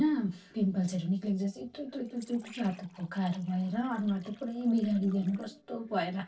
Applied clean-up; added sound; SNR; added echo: neural separator model SepFormer DNS4.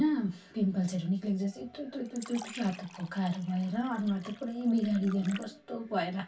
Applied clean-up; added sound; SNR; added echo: none; Fill (with liquid); 18 dB; reverberation time 0.1 s.